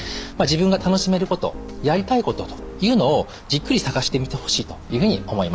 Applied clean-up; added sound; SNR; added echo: none; Wind; 19 dB; none.